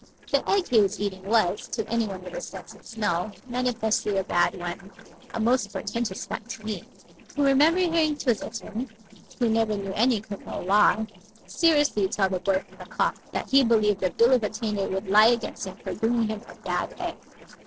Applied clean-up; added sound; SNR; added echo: neural separator model SepFormer DNS4.